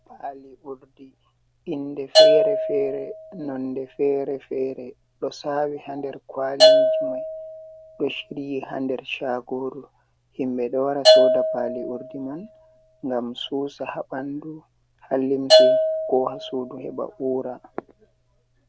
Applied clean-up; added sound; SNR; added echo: none; Bell / Percussion; -5 dB; none.